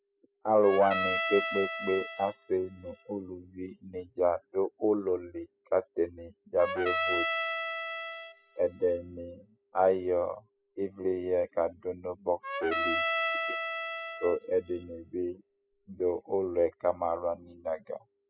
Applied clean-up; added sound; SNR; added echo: classical method spectral subtraction.